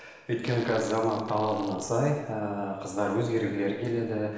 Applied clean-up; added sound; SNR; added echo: none; Fart; 20 dB; reverberation time 0.9 s.